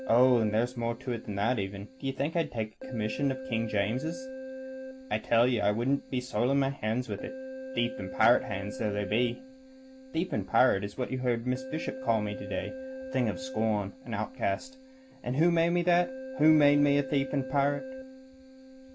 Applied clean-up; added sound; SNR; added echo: none; Keyboard (musical); 12 dB; none.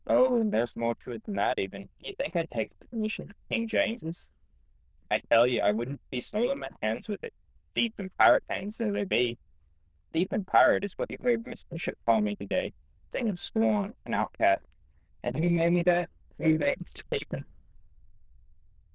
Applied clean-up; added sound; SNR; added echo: neural diffusion model UNIVERSE++.